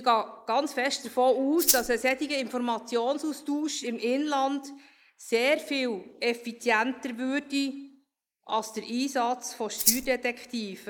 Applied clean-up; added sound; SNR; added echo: neural mask model Resemble Enhance denoiser.